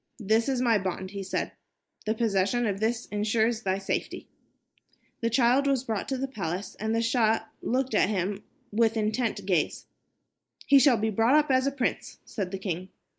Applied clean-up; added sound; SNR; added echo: neural mask model Resemble Enhance denoiser.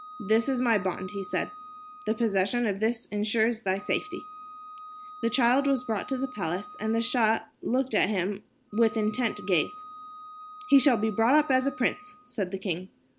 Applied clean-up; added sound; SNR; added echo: none; Wind instrument, woodwind instrument; 17 dB; none.